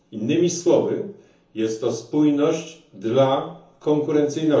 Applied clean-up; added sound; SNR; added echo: none; none; none; reverberation time 0.7 s.